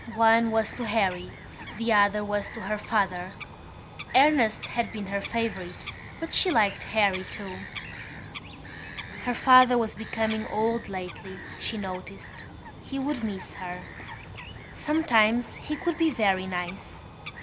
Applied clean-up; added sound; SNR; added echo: none; Bird vocalization, bird call, bird song; 12 dB; none.